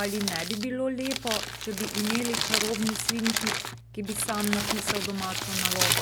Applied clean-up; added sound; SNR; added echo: none; Crumpling, crinkling; -1 dB; none.